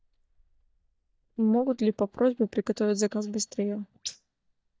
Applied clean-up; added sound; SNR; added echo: neural mask model DeepFilterNet 3.